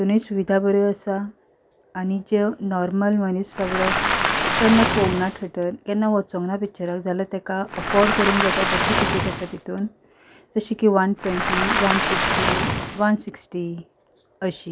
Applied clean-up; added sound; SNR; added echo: none; Waves, surf; 0 dB; none.